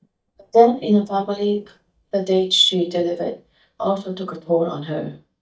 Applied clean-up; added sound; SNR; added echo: neural mask model DeepFilterNet 3.